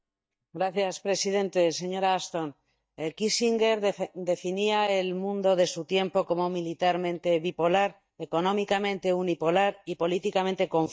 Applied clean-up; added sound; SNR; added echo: neural mask model DeepFilterNet 3.